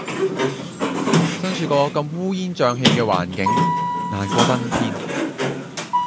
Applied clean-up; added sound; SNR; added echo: none; Sliding door; -2 dB; none.